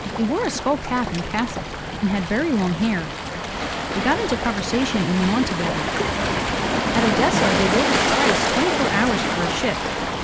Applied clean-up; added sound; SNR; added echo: none; Waves, surf; -1 dB; none.